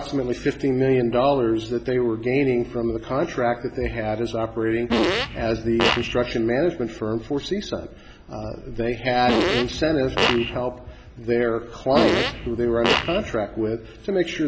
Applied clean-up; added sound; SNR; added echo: none; Fart; 1 dB; none.